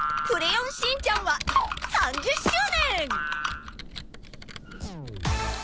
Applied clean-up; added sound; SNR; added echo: none; Computer keyboard; 12 dB; none.